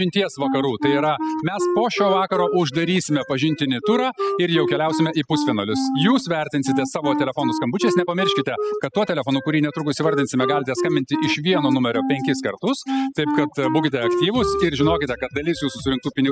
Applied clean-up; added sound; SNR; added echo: classical method spectral subtraction.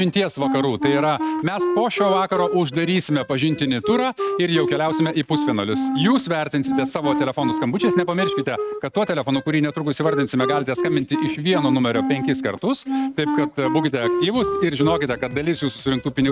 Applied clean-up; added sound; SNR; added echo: neural mask model RNNoise.